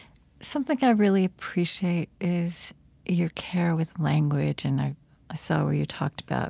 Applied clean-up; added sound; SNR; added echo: none; none; none; none.